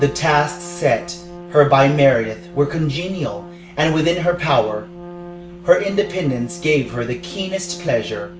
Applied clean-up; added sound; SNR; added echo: none; Trumpet; 16 dB; none.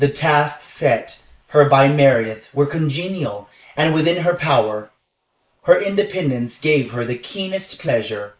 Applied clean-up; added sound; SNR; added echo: neural mask model Resemble Enhance denoiser.